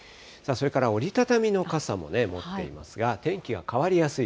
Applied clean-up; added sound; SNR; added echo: none; none; none; none.